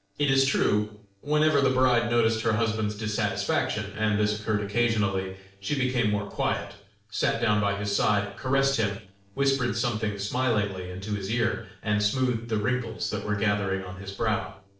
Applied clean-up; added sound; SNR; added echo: neural separator model SepFormer DNS4.